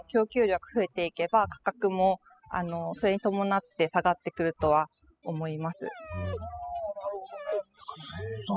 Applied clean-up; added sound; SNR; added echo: classical method spectral subtraction.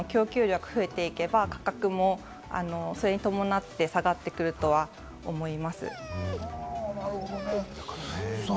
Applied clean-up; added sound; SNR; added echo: none; Dog; 13 dB; none.